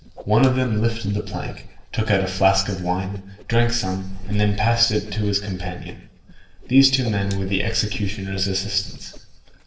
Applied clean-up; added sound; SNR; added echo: neural separator model SepFormer DNS4.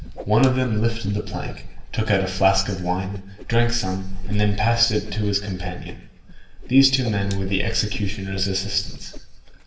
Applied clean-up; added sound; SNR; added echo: none; Whoosh, swoosh, swish; 19 dB; reverberation time 0.9 s.